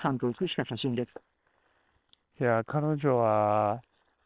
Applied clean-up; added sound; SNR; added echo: neural separator model SepFormer WHAM!.